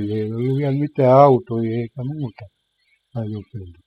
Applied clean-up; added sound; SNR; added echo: classical method spectral subtraction.